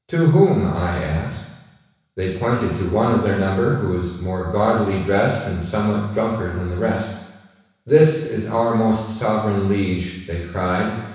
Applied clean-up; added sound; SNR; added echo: none; none; none; reverberation time 1.1 s.